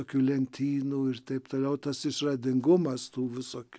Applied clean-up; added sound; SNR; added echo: none; none; none; none.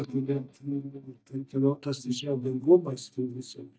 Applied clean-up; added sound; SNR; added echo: neural mask model DeepFilterNet 3.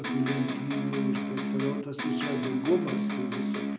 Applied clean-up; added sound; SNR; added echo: none; Electric guitar; -1 dB; reverberation time 0.5 s.